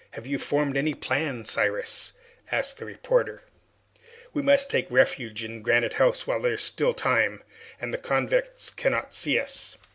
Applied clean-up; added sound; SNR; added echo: none; none; none; none.